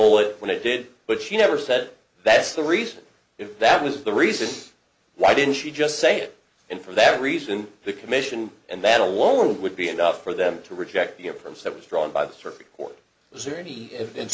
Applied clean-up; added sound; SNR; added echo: none; none; none; none.